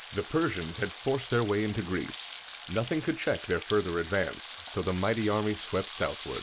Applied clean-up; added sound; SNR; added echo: none; Frying (food); 8 dB; none.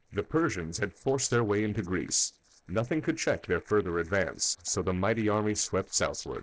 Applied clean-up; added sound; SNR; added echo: neural separator model SepFormer DNS4.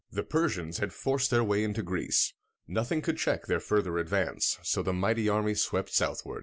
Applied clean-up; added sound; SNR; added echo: none; none; none; none.